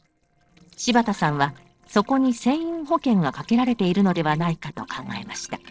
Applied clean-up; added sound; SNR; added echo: neural separator model SepFormer DNS4.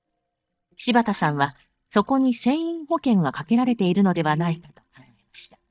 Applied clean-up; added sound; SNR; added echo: neural mask model DeepFilterNet 3.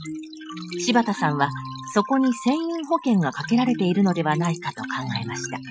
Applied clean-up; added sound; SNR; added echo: classical method Wiener filter.